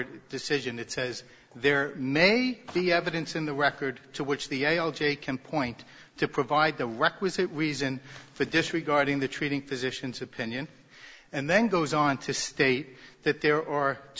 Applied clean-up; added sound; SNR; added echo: none; none; none; none.